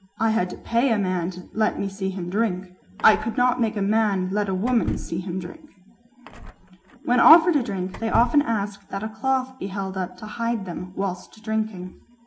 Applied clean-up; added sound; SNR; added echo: none; Door / Car; 14 dB; reverberation time 0.3 s.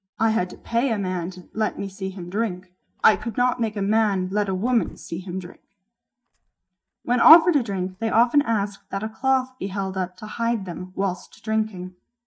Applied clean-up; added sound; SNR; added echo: neural mask model DeepFilterNet 3.